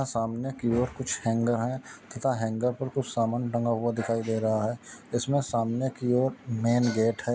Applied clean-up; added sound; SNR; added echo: none; none; none; none.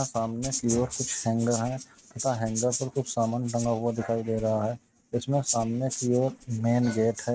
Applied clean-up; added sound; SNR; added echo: neural mask model RNNoise.